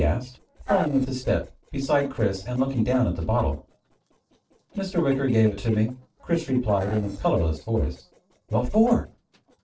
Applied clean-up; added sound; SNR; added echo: neural separator model SepFormer DNS4.